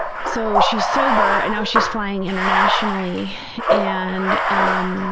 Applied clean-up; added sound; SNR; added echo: none; Bathtub (filling or washing); -4 dB; none.